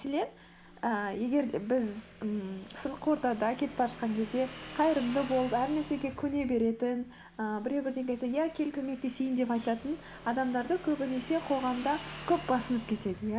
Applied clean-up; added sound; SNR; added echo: none; Motorcycle / Engine; 16 dB; none.